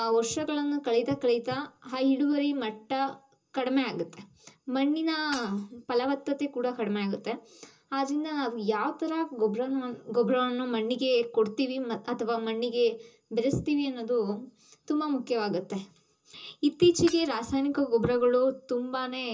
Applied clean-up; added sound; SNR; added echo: none; Shatter / Hammer; 19 dB; reverberation time 0.2 s.